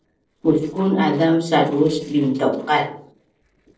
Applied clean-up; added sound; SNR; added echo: neural separator model SepFormer DNS4.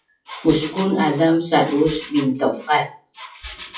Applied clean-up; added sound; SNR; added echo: classical method WPE with log-MMSE.